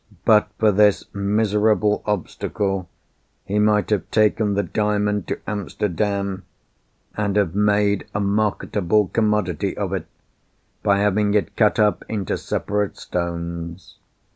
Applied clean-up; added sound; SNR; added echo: none; none; none; none.